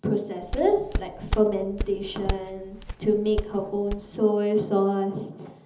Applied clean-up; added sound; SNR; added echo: none; Walk, footsteps; 7 dB; reverberation time 1.2 s.